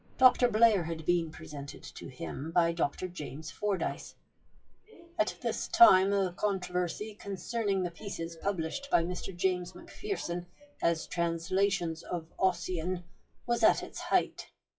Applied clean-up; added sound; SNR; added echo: classical method WPE with log-MMSE.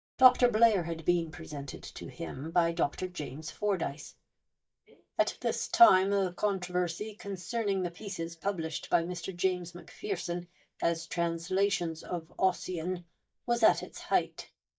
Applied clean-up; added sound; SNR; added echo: neural mask model DeepFilterNet 3.